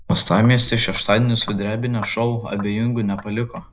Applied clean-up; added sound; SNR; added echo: neural mask model Resemble Enhance denoiser.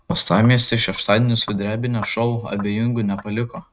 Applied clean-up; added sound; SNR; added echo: neural mask model RNNoise.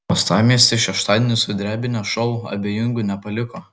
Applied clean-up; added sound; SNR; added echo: none; none; none; none.